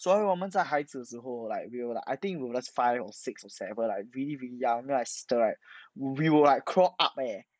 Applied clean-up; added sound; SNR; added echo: neural mask model Resemble Enhance denoiser.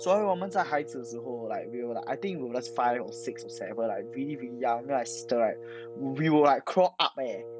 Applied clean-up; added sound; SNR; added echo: none; Wind instrument, woodwind instrument; 13 dB; none.